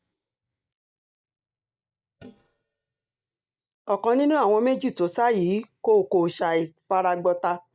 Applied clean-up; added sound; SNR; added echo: neural mask model DeepFilterNet 3.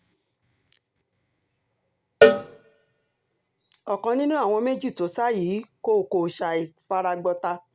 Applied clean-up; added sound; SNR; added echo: none; Cowbell; -3 dB; none.